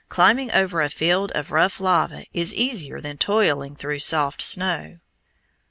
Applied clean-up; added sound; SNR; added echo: none; none; none; none.